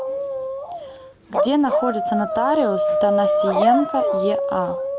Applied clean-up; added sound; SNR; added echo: none; Dog; -2 dB; none.